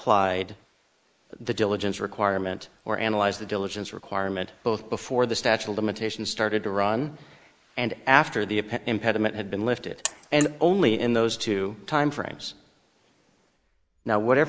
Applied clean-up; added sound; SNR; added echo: neural mask model Resemble Enhance denoiser.